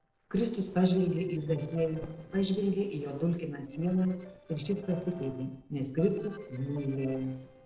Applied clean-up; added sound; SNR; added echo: neural separator model SepFormer DNS4.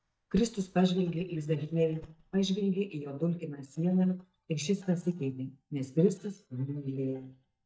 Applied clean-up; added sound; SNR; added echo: neural mask model DeepFilterNet 3.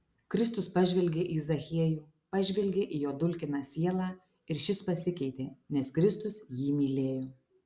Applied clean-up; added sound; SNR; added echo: none; none; none; none.